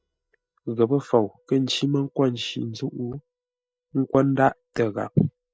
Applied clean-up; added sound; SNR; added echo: neural mask model DeepFilterNet 3.